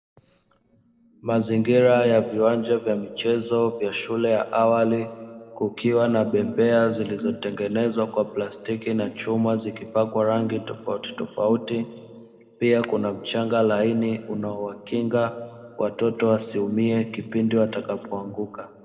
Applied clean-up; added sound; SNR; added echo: neural separator model SepFormer DNS4.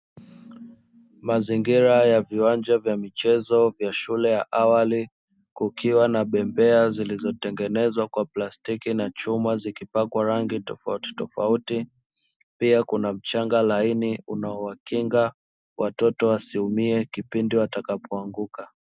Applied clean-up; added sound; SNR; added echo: none; none; none; none.